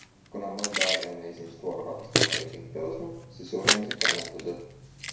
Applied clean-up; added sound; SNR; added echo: none; Keys jangling; -5 dB; reverberation time 0.7 s.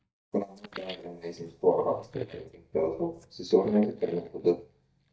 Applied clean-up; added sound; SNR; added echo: neural mask model DeepFilterNet 3.